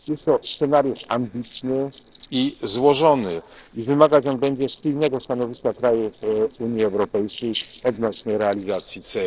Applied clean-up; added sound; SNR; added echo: neural separator model SepFormer DNS4.